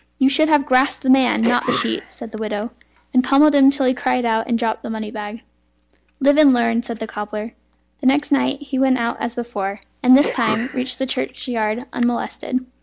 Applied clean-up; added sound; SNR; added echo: none; Cough + Alarm; 11 dB; none.